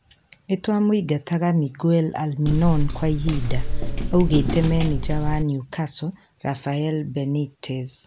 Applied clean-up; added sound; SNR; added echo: none; Walk, footsteps; -1 dB; none.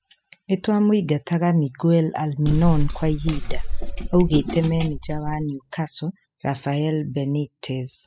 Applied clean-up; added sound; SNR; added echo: classical method spectral subtraction.